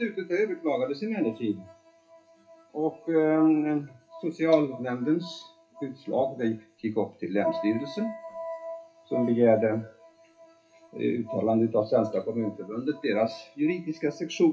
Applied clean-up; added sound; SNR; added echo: classical method WPE with log-MMSE.